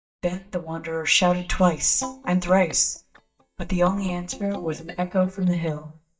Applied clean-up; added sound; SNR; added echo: neural mask model DeepFilterNet 3.